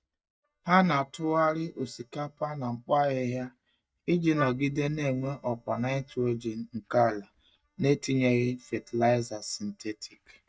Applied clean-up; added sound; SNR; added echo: neural mask model DeepFilterNet 3.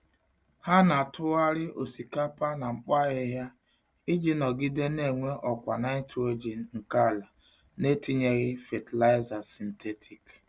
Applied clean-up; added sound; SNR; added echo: none; none; none; none.